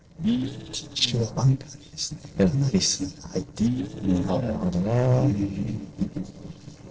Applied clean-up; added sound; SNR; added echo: neural separator model SepFormer DNS4.